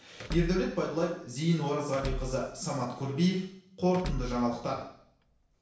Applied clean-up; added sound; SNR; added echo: none; Door / Car; 9 dB; reverberation time 0.7 s.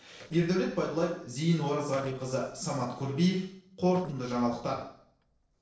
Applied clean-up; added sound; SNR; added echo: neural separator model SepFormer DNS4.